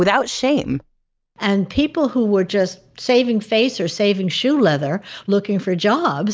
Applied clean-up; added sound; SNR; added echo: none; none; none; none.